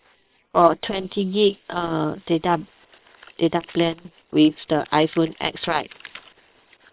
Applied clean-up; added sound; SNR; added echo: neural separator model SepFormer WHAM!.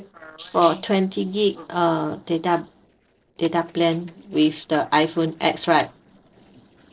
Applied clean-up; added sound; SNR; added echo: neural separator model SepFormer DNS4.